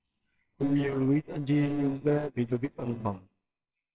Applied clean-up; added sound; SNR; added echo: neural separator model SepFormer WHAMR!.